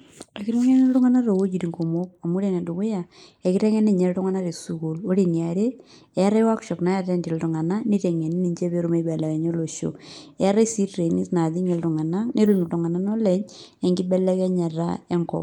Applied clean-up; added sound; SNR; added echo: neural mask model Resemble Enhance denoiser.